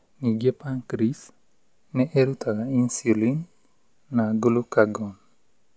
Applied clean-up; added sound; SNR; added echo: none; none; none; none.